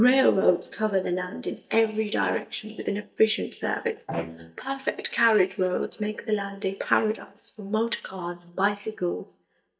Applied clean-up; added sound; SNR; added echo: neural mask model DeepFilterNet 3.